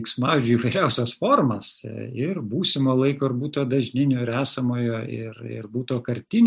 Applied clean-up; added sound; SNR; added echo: none; none; none; none.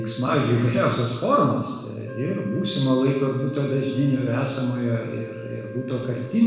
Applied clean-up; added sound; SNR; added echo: none; Wind instrument, woodwind instrument; 16 dB; reverberation time 1.1 s.